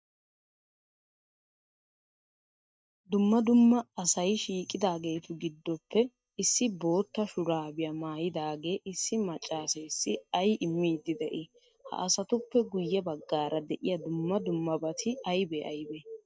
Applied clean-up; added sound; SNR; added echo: neural mask model DeepFilterNet 3.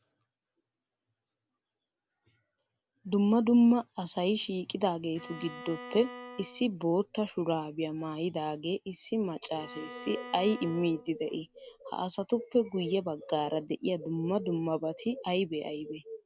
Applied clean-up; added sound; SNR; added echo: none; Bowed string instrument; 15 dB; none.